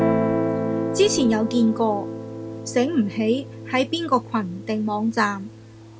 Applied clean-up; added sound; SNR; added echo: none; Guitar; 4 dB; none.